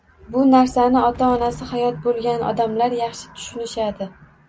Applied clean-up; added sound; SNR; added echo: none; Wind; 17 dB; none.